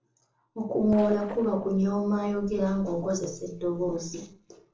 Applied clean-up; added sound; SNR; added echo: neural separator model SepFormer DNS4.